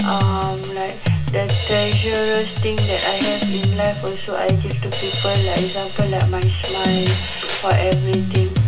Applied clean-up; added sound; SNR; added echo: none; Drum kit; -2 dB; reverberation time 0.1 s.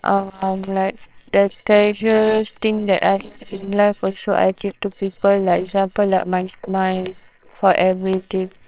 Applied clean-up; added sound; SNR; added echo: neural separator model SepFormer WHAMR!.